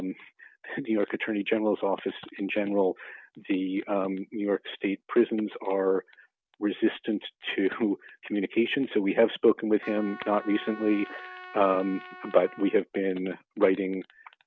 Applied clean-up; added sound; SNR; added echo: none; Trumpet; 17 dB; none.